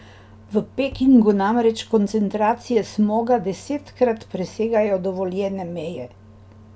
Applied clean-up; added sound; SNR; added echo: none; none; none; none.